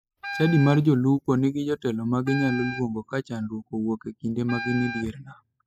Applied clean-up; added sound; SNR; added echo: classical method spectral subtraction.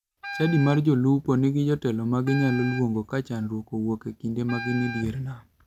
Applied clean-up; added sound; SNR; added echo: none; Wind instrument, woodwind instrument; 13 dB; none.